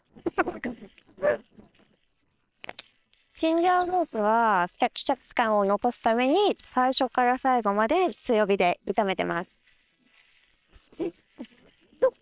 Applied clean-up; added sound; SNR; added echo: neural separator model SepFormer WHAM!.